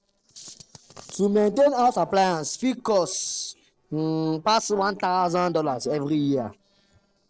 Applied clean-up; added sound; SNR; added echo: neural separator model SepFormer DNS4.